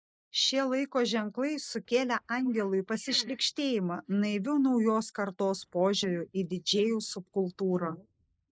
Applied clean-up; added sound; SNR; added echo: neural mask model Resemble Enhance denoiser.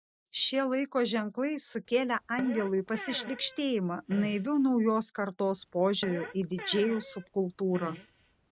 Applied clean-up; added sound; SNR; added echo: none; Fart; 14 dB; none.